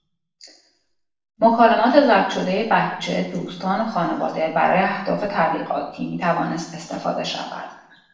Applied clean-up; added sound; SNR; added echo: none; none; none; reverberation time 0.8 s.